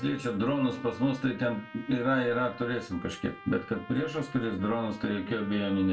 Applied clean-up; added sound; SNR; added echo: none; Trumpet; 18 dB; reverberation time 0.2 s.